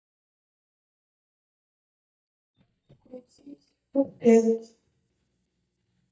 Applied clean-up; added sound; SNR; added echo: neural mask model DeepFilterNet 3.